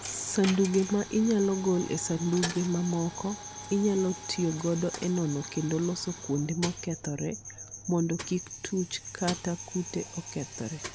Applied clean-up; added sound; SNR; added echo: none; Coin (dropping); 13 dB; none.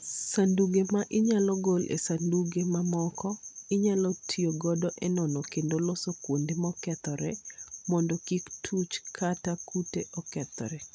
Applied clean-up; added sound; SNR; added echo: none; none; none; none.